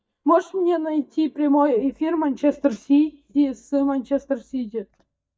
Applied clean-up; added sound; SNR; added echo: neural mask model DeepFilterNet 3.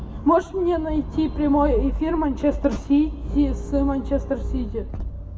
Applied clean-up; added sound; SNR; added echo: none; Bowed string instrument; 12 dB; reverberation time 1.2 s.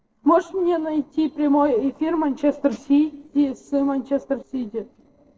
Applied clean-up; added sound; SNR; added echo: neural separator model SepFormer DNS4.